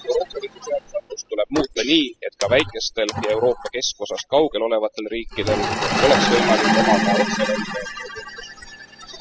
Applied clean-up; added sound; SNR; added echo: classical method spectral subtraction.